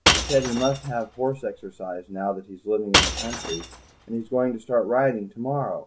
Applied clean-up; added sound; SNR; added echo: none; Shatter / Crushing; 2 dB; none.